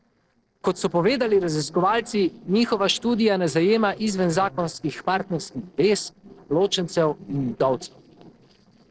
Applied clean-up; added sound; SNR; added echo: neural separator model SepFormer DNS4.